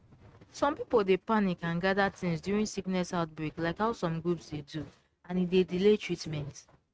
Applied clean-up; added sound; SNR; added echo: neural mask model RNNoise.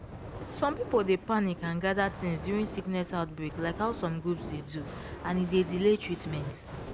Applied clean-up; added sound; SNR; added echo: none; Fire; 10 dB; none.